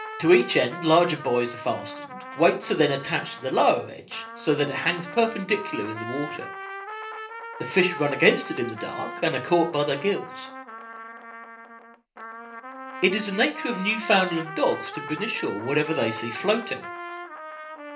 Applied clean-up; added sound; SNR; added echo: none; Trumpet; 12 dB; reverberation time 0.3 s.